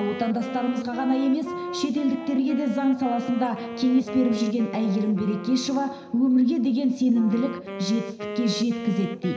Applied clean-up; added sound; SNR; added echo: none; Wind instrument, woodwind instrument; 11 dB; reverberation time 0.9 s.